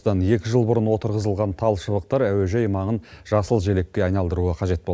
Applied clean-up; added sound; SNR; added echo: none; none; none; none.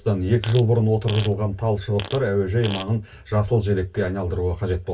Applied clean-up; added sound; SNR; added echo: none; Fart; 15 dB; reverberation time 0.1 s.